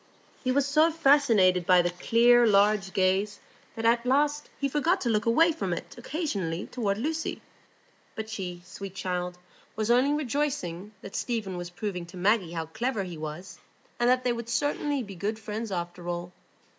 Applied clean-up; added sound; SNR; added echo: none; none; none; none.